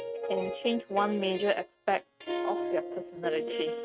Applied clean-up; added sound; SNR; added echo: neural mask model RNNoise.